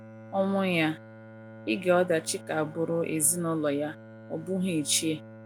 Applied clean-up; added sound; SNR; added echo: none; Bowed string instrument; 17 dB; none.